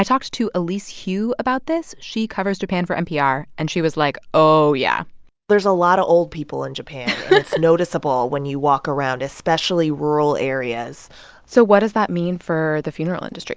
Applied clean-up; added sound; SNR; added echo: none; none; none; none.